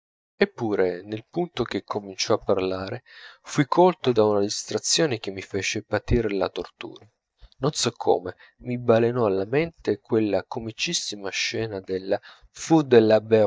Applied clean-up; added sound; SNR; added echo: neural mask model DeepFilterNet 3.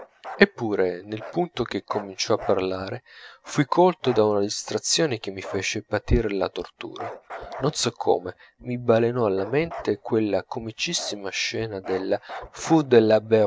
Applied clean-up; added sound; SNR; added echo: none; Bark; 18 dB; none.